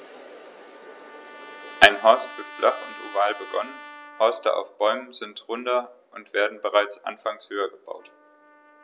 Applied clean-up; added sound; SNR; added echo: none; Trumpet; 19 dB; none.